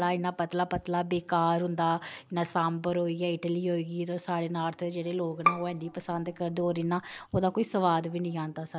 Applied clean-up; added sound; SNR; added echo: none; Bowed string instrument; 5 dB; none.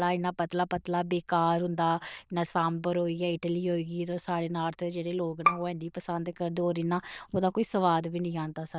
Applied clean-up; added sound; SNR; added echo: neural diffusion model UNIVERSE++.